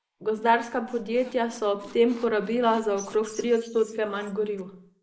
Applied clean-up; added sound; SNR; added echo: neural mask model Resemble Enhance denoiser.